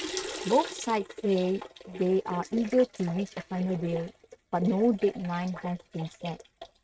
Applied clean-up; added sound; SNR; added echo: neural mask model RNNoise.